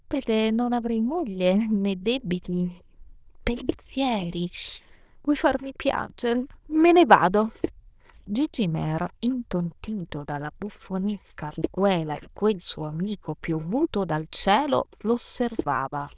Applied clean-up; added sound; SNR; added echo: neural diffusion model UNIVERSE++.